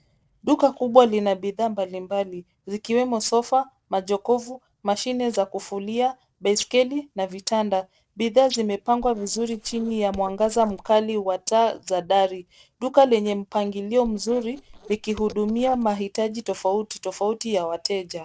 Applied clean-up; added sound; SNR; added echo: neural separator model SepFormer DNS4.